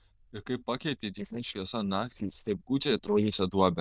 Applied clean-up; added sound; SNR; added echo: neural diffusion model UNIVERSE++.